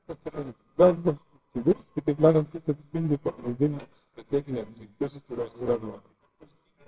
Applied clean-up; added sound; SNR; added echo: neural separator model SepFormer WHAMR!.